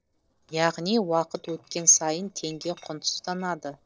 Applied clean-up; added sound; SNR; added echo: neural separator model SepFormer DNS4.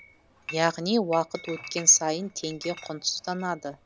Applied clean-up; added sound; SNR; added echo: none; Chatter / Chink, clink; 18 dB; none.